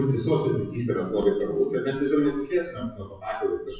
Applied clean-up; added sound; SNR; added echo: classical method WPE with log-MMSE.